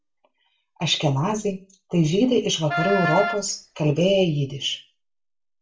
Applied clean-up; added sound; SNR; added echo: none; Wind instrument, woodwind instrument; 3 dB; reverberation time 0.3 s.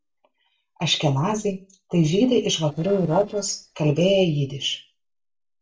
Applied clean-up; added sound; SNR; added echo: neural separator model SepFormer DNS4.